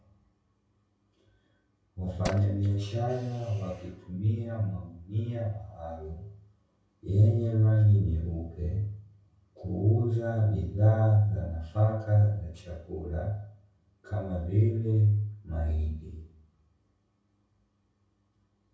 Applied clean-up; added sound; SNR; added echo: none; Tools; 15 dB; reverberation time 0.6 s.